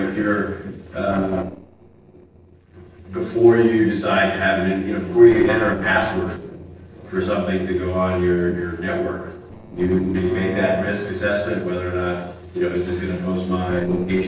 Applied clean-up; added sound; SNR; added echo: neural separator model SepFormer DNS4.